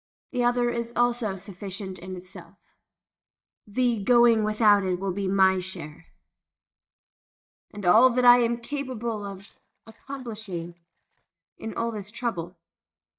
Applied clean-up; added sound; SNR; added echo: neural mask model DeepFilterNet 3.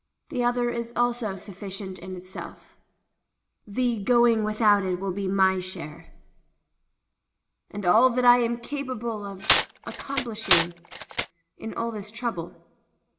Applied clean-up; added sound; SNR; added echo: none; Glass; 1 dB; reverberation time 0.6 s.